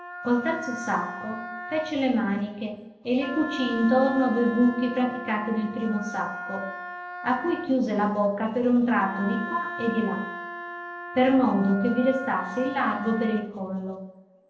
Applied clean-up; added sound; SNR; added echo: none; Wind instrument, woodwind instrument; 11 dB; reverberation time 0.9 s.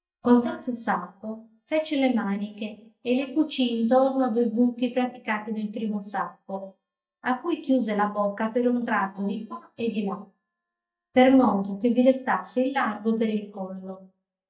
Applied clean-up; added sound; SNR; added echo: neural mask model DeepFilterNet 3.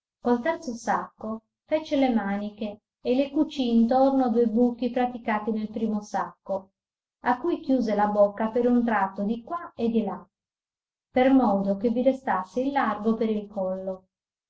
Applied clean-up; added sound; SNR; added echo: none; none; none; none.